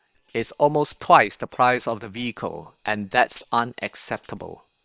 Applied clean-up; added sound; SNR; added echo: neural separator model SepFormer WHAM!.